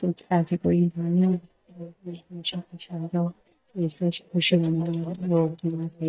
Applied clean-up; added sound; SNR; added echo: neural mask model DeepFilterNet 3.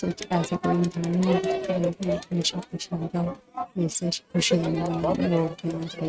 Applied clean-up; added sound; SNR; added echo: neural mask model RNNoise.